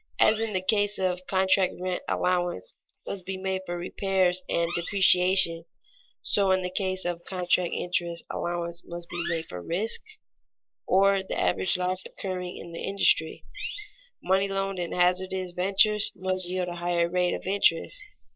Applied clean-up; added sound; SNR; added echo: neural mask model Resemble Enhance denoiser.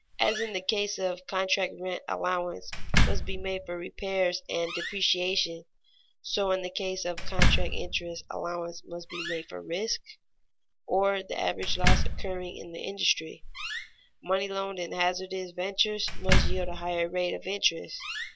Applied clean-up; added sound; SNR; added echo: none; Slam; -1 dB; none.